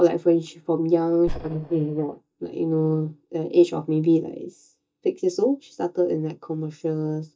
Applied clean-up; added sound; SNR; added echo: neural mask model DeepFilterNet 3.